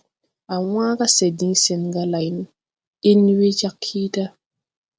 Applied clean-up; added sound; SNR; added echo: none; none; none; none.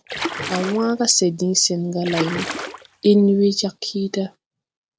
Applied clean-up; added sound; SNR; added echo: none; Splash, splatter; 9 dB; none.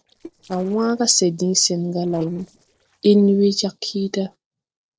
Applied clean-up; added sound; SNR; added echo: neural separator model SepFormer DNS4.